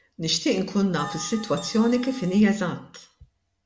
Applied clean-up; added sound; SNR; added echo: none; Bell; 15 dB; none.